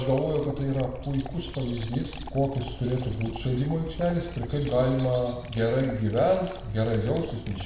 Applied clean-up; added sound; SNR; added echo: none; Dog; 20 dB; reverberation time 0.9 s.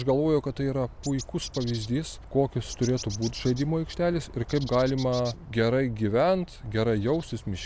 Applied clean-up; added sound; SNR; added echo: none; none; none; none.